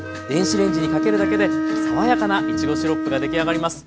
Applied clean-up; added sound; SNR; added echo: none; Bowed string instrument; -1 dB; none.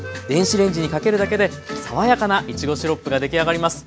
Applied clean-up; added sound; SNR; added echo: none; none; none; none.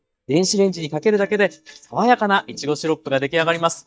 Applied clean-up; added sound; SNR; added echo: neural mask model DeepFilterNet 3.